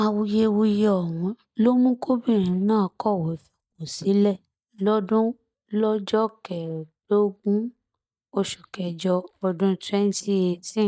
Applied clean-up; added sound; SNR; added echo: neural mask model DeepFilterNet 3.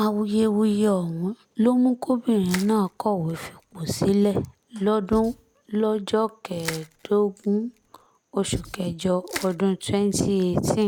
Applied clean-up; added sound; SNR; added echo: none; Writing + Crushing; 17 dB; none.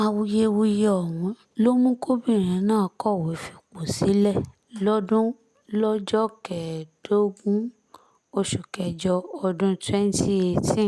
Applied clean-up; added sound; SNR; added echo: none; none; none; none.